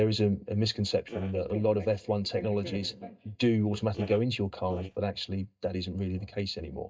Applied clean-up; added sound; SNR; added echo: neural mask model DeepFilterNet 3.